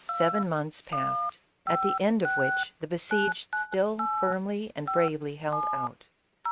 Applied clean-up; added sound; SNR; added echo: neural mask model RNNoise.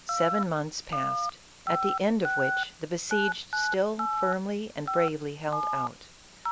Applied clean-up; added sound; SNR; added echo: none; Telephone; 1 dB; none.